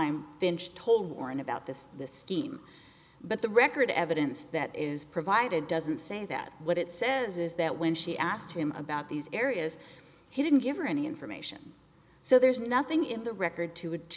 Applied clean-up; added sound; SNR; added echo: none; none; none; none.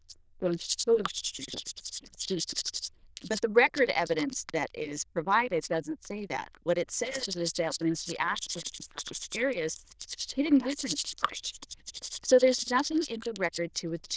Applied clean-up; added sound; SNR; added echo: neural diffusion model UNIVERSE++.